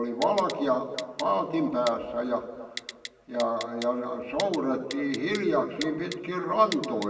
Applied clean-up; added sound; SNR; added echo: none; Typing; 15 dB; reverberation time 1.5 s.